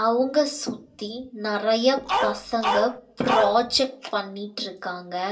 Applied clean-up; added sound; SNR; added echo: none; Dog; 1 dB; reverberation time 0.2 s.